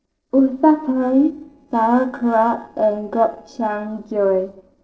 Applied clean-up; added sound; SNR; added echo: neural separator model SepFormer DNS4.